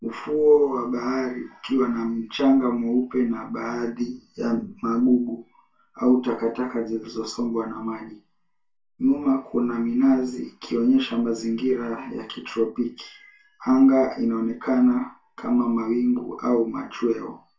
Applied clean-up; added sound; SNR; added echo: none; none; none; reverberation time 0.2 s.